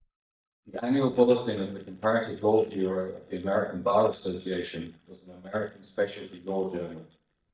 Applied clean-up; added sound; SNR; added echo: neural mask model DeepFilterNet 3.